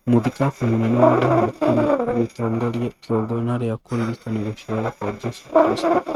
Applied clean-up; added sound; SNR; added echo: neural mask model RNNoise.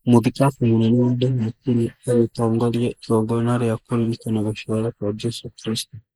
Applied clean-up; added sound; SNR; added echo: neural mask model Resemble Enhance denoiser.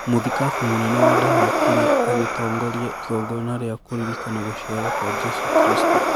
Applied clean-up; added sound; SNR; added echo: none; Breathing; -4 dB; none.